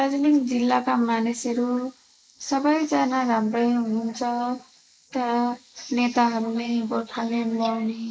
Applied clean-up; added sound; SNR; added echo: neural mask model Resemble Enhance denoiser.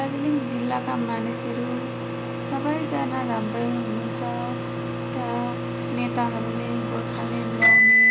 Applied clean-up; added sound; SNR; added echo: none; Microwave oven; -4 dB; none.